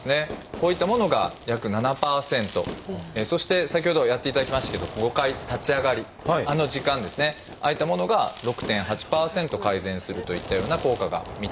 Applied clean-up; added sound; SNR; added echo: none; Fireworks; 13 dB; none.